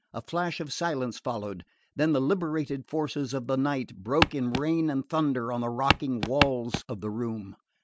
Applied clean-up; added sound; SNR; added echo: none; Walk, footsteps; -2 dB; none.